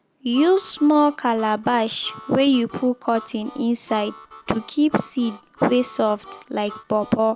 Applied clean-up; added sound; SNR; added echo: none; Harmonica; 20 dB; none.